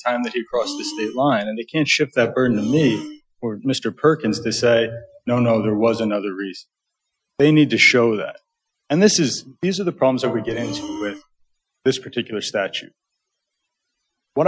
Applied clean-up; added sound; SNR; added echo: classical method Wiener filter.